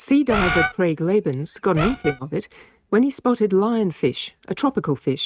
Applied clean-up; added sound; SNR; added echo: neural mask model RNNoise.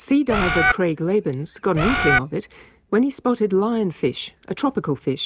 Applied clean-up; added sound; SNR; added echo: none; Bird; -3 dB; none.